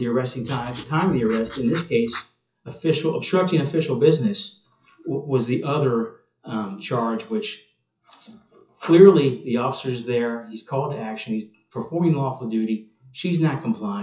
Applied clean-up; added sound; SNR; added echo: classical method WPE with log-MMSE.